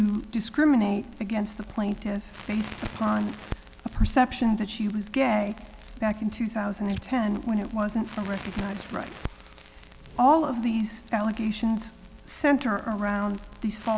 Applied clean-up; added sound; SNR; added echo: none; Tearing + Crackle; 17 dB; none.